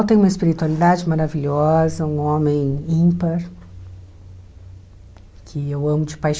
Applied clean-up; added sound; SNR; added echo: none; none; none; none.